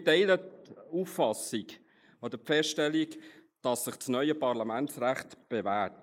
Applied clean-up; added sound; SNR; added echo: neural mask model Resemble Enhance denoiser.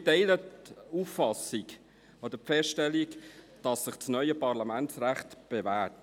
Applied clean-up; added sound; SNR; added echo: none; none; none; none.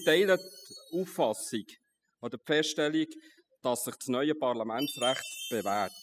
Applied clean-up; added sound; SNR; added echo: classical method spectral subtraction.